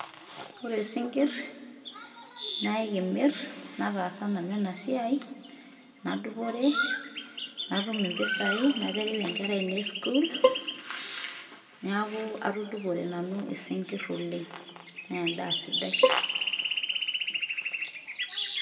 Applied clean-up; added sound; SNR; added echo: none; Bowed string instrument; 5 dB; reverberation time 1.6 s.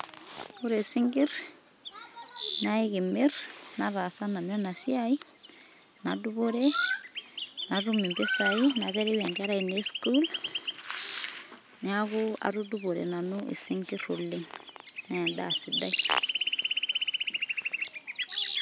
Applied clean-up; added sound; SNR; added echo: none; none; none; none.